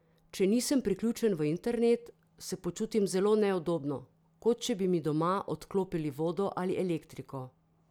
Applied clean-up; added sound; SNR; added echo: none; none; none; none.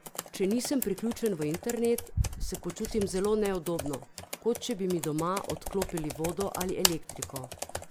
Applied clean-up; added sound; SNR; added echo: none; Computer keyboard; 5 dB; none.